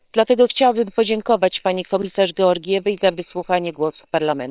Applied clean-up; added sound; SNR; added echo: neural separator model SepFormer WHAM!.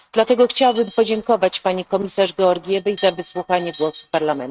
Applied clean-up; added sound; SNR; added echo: neural mask model RNNoise.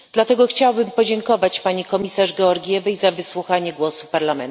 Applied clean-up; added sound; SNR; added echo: none; none; none; none.